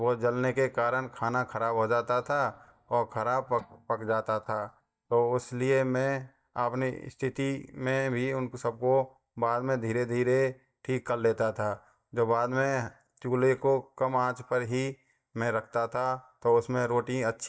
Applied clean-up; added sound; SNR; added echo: neural mask model DeepFilterNet 3.